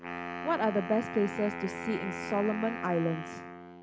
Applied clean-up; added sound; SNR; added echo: none; Wind instrument, woodwind instrument; 7 dB; none.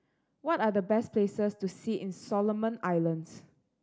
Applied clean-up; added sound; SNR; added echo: none; none; none; none.